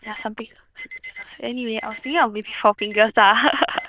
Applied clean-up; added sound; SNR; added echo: neural diffusion model UNIVERSE++.